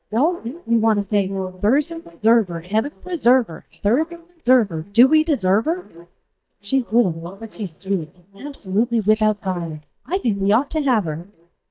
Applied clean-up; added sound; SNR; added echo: neural mask model DeepFilterNet 3.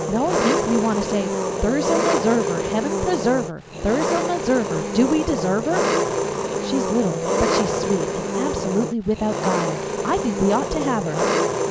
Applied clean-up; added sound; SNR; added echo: none; Engine; 0 dB; none.